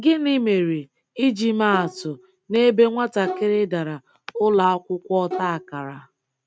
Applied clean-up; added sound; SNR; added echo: neural mask model RNNoise.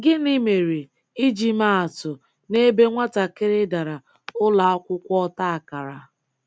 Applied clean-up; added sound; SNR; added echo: none; none; none; none.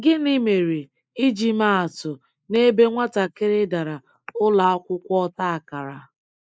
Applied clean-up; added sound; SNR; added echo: neural mask model Resemble Enhance denoiser.